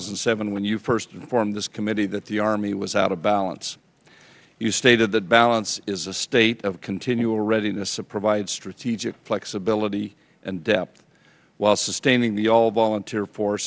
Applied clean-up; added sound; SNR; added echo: none; none; none; none.